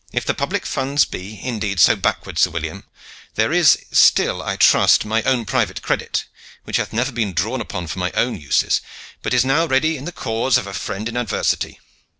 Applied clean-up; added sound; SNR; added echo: none; none; none; none.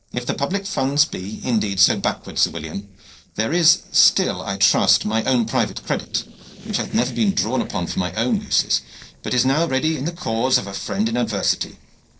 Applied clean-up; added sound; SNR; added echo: neural separator model SepFormer DNS4.